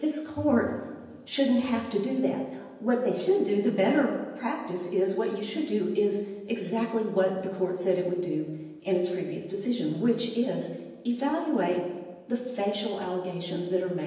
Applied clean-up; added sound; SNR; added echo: none; none; none; reverberation time 1.0 s.